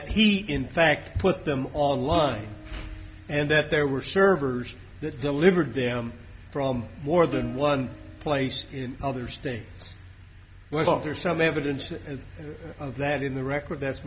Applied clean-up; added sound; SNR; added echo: none; Plucked string instrument; 18 dB; none.